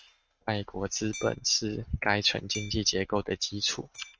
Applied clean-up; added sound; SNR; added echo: neural mask model RNNoise.